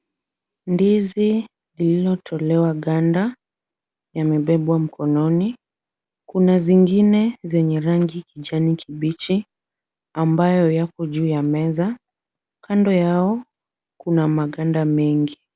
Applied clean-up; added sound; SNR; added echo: none; none; none; none.